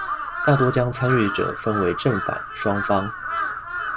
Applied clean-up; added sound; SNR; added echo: none; Crow; 4 dB; none.